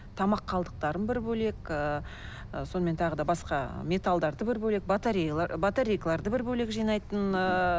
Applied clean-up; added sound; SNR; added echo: none; Wind; 13 dB; none.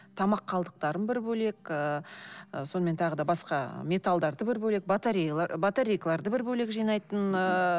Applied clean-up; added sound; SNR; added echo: none; none; none; none.